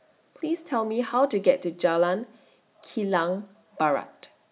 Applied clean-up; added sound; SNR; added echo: none; none; none; none.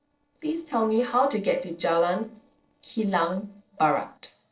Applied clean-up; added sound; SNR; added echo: neural separator model SepFormer DNS4.